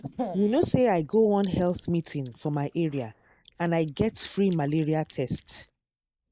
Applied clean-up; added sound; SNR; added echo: neural mask model Resemble Enhance denoiser.